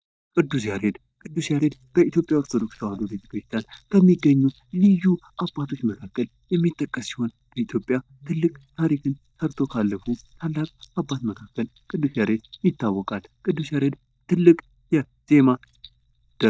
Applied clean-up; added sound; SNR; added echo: neural mask model DeepFilterNet 3.